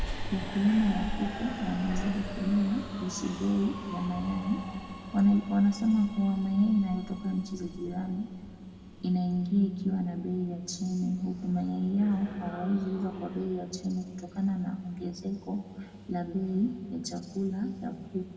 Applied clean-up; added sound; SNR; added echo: none; Subway, metro, underground; 12 dB; reverberation time 1.9 s.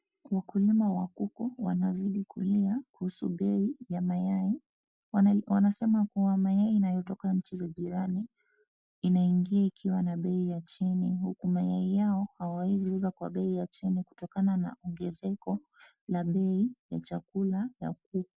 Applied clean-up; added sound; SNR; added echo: none; none; none; none.